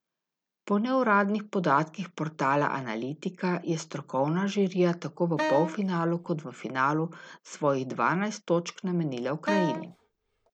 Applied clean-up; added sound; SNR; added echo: none; Wind instrument, woodwind instrument; 5 dB; none.